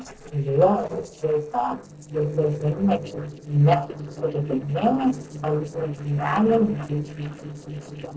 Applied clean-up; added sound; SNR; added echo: neural separator model SepFormer DNS4.